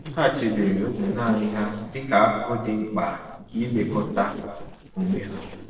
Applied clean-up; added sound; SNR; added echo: neural separator model SepFormer DNS4.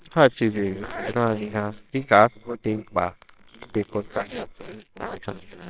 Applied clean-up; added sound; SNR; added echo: neural separator model SepFormer WHAMR!.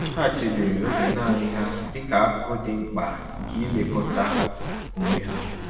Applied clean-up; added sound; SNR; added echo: none; Zipper (clothing); 4 dB; reverberation time 1.3 s.